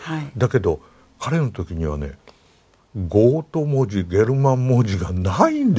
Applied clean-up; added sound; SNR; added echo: none; none; none; none.